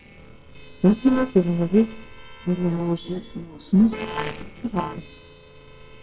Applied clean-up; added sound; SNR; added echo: neural separator model SepFormer WHAMR!.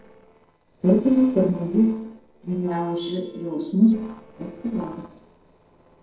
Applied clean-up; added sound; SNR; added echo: neural separator model SepFormer DNS4.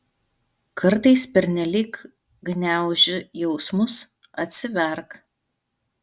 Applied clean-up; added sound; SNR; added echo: none; none; none; none.